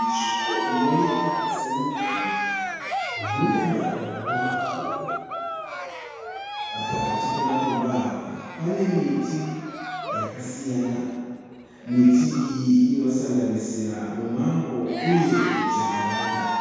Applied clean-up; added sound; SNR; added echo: none; Cheering; 4 dB; reverberation time 2.0 s.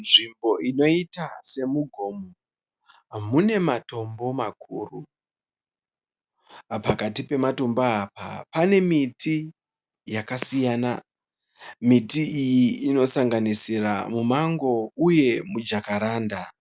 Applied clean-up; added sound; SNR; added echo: none; none; none; none.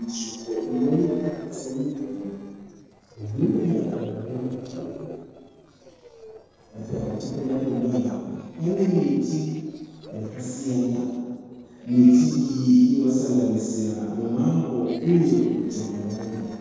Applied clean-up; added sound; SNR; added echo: neural separator model SepFormer DNS4.